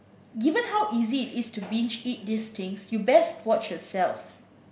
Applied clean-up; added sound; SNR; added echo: none; none; none; none.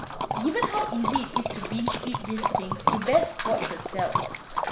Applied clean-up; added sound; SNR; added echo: none; Liquid; 0 dB; none.